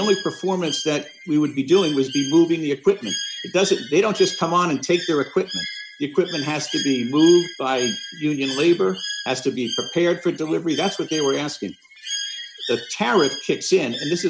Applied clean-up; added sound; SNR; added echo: none; Bird; 11 dB; none.